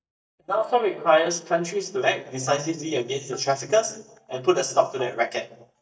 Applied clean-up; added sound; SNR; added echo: neural mask model DeepFilterNet 3.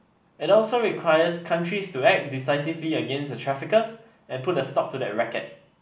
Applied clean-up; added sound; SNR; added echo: none; none; none; none.